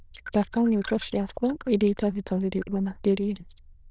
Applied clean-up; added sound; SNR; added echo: neural diffusion model UNIVERSE++.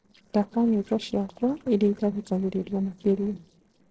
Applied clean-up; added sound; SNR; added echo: neural separator model SepFormer DNS4.